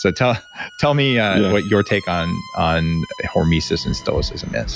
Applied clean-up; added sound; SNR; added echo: none; Squeak; 19 dB; none.